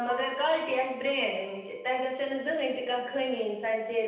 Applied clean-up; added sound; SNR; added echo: none; Piano; 19 dB; reverberation time 0.9 s.